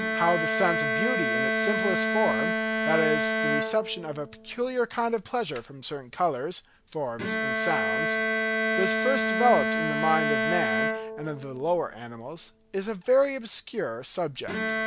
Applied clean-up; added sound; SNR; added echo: none; Bowed string instrument; 0 dB; none.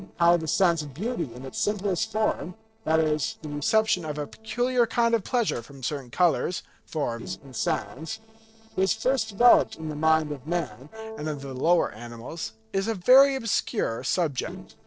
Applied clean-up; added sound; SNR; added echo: neural separator model SepFormer DNS4.